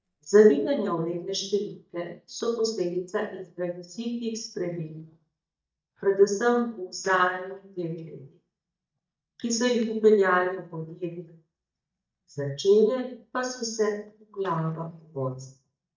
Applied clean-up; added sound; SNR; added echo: neural mask model DeepFilterNet 3.